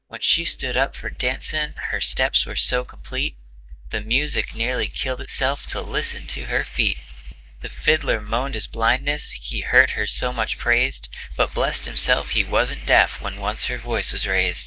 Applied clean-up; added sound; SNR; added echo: neural mask model DeepFilterNet 3.